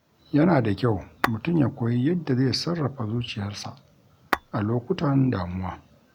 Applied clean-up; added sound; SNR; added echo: none; Tap / Glass; 10 dB; none.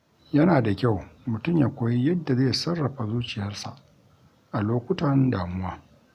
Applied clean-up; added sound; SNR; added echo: none; none; none; none.